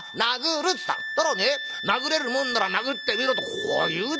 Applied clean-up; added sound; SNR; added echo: none; Wind instrument, woodwind instrument; 6 dB; none.